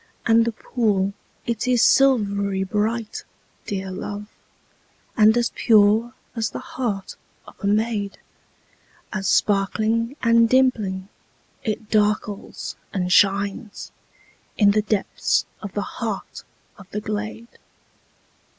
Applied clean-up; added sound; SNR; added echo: none; none; none; none.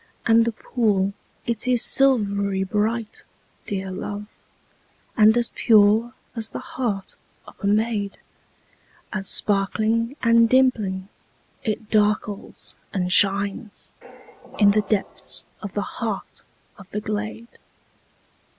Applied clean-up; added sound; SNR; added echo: none; Squeak; 6 dB; none.